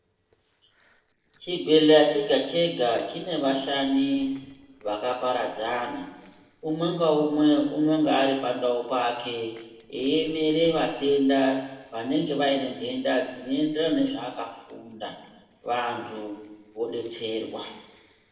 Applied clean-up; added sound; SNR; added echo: neural separator model SepFormer DNS4.